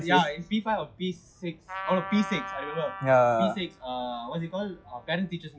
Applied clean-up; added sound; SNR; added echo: classical method log-MMSE.